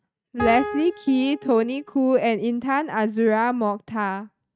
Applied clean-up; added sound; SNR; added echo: neural mask model RNNoise.